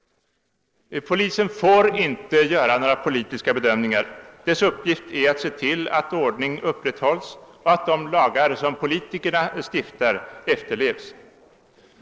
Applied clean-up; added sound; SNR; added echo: neural separator model SepFormer DNS4.